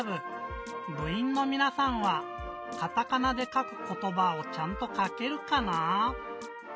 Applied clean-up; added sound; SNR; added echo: none; Drum kit; 18 dB; none.